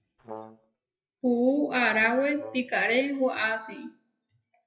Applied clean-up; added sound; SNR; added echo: classical method WPE with log-MMSE.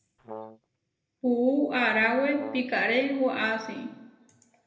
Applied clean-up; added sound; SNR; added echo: none; Brass instrument; 15 dB; reverberation time 0.7 s.